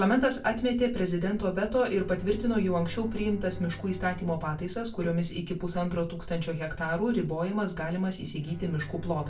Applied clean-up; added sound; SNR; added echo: none; Bowed string instrument; 20 dB; reverberation time 0.2 s.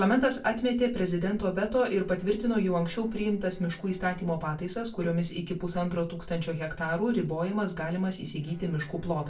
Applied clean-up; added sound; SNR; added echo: neural separator model SepFormer DNS4.